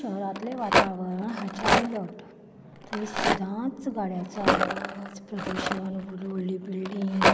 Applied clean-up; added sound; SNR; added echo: none; Rattle; -3 dB; none.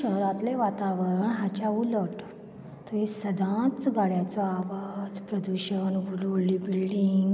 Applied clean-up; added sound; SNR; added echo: none; none; none; none.